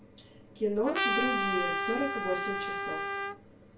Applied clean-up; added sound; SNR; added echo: none; Trumpet; -2 dB; reverberation time 0.2 s.